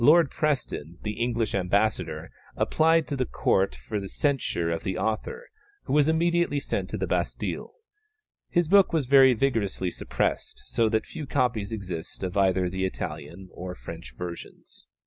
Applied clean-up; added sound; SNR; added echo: none; none; none; none.